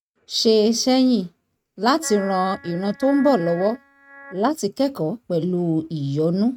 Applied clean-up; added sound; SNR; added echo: neural mask model RNNoise.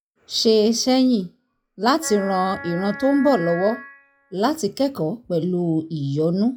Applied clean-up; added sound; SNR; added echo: classical method log-MMSE.